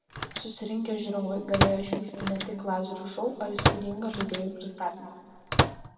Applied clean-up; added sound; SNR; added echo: none; Microwave oven; -1 dB; reverberation time 2.0 s.